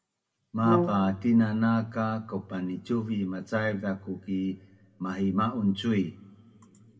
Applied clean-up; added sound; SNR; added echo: none; Brass instrument; 2 dB; reverberation time 1.4 s.